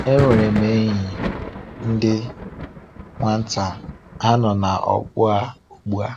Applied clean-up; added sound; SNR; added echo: none; Thunder; 9 dB; none.